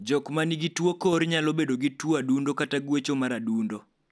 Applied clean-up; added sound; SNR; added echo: none; none; none; none.